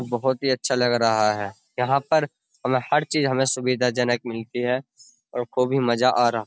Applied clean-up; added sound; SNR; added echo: none; none; none; none.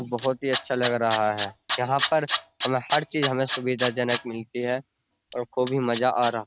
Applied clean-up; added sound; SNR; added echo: none; Tools; -1 dB; none.